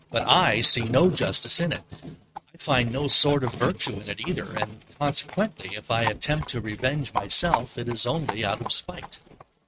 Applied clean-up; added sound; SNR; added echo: neural mask model RNNoise.